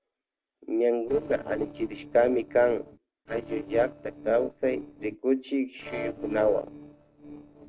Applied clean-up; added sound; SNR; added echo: neural separator model SepFormer DNS4.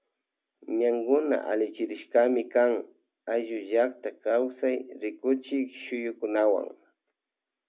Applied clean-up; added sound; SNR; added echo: none; none; none; none.